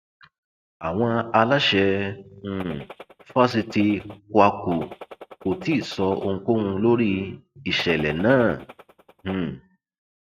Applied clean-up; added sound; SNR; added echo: neural mask model RNNoise.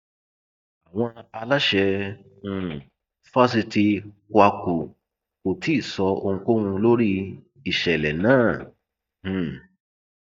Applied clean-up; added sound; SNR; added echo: neural mask model DeepFilterNet 3.